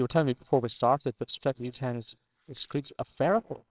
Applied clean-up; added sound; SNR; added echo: neural separator model SepFormer WHAMR!.